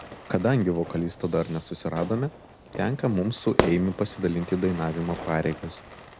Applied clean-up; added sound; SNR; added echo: none; Fire / Fireworks; 9 dB; none.